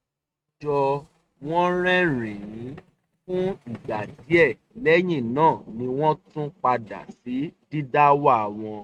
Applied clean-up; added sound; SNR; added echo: neural mask model RNNoise.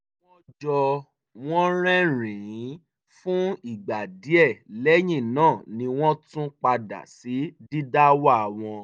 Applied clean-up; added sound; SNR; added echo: none; none; none; none.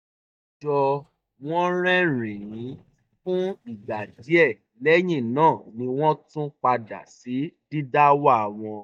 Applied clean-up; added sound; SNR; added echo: neural mask model DeepFilterNet 3.